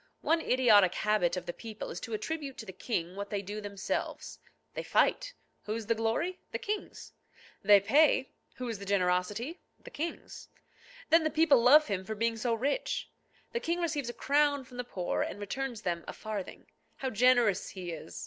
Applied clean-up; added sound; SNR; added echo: none; none; none; none.